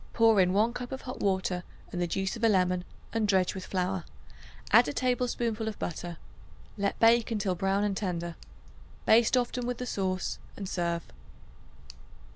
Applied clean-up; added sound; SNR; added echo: none; Tick; 13 dB; none.